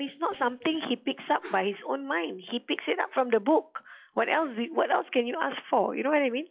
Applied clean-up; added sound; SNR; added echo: classical method log-MMSE.